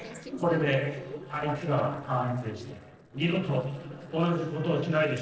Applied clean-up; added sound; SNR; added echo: neural separator model SepFormer DNS4.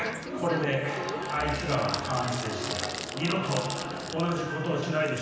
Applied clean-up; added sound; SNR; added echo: none; Crumpling, crinkling; 10 dB; reverberation time 0.9 s.